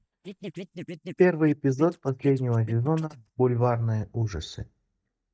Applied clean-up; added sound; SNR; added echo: neural mask model DeepFilterNet 3.